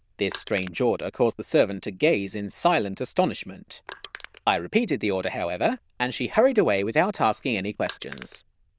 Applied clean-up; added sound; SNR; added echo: neural diffusion model UNIVERSE++.